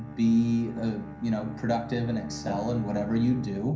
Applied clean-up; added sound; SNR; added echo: none; Bowed string instrument; 12 dB; reverberation time 0.6 s.